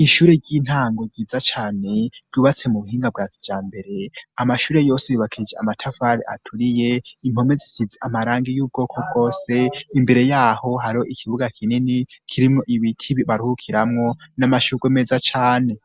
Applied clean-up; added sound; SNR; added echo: none; none; none; none.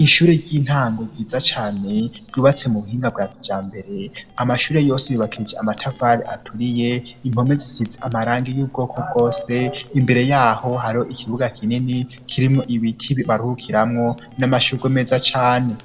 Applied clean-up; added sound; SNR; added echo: neural separator model SepFormer DNS4.